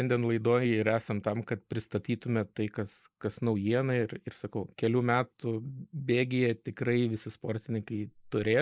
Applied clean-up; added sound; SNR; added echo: neural mask model Resemble Enhance denoiser.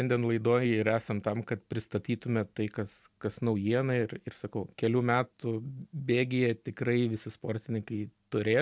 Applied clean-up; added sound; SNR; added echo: none; none; none; none.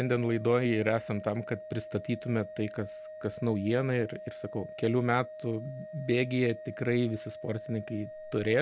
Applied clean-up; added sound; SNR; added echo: none; Organ; 14 dB; none.